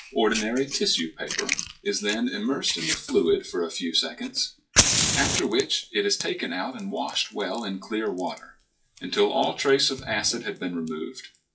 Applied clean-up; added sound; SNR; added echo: classical method WPE with log-MMSE.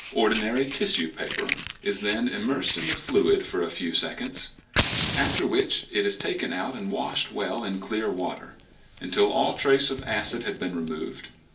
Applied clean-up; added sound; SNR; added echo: none; Fire; 5 dB; reverberation time 0.3 s.